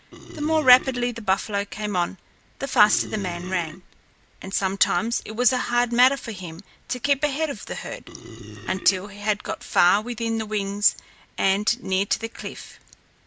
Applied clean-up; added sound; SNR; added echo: none; Burping, eructation; 13 dB; none.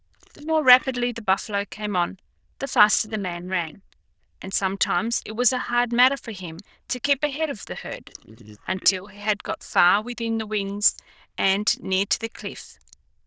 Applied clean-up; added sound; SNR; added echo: neural diffusion model UNIVERSE++.